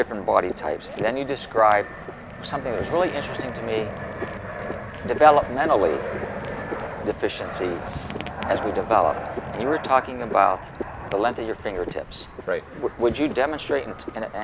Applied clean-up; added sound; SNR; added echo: none; Fixed-wing aircraft, airplane + Frog; 9 dB; none.